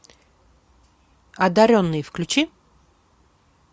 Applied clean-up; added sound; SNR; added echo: none; none; none; none.